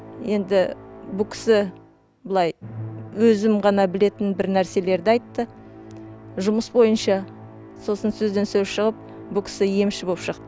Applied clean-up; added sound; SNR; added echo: none; Musical instrument; 18 dB; none.